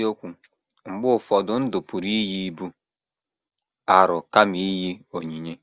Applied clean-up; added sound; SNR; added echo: none; none; none; none.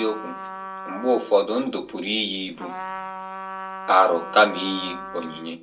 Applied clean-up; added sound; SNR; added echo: none; Trumpet; 11 dB; reverberation time 0.2 s.